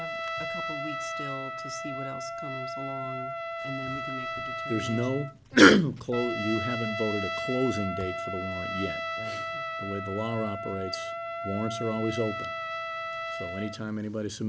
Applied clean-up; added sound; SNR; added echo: none; Trumpet; 4 dB; none.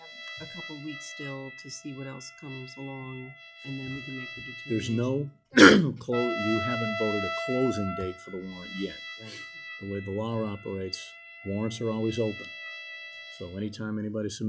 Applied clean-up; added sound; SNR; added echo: classical method log-MMSE.